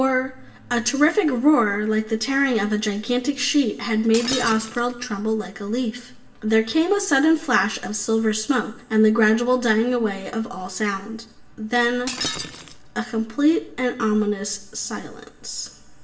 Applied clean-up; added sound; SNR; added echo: none; Shatter; 12 dB; reverberation time 0.7 s.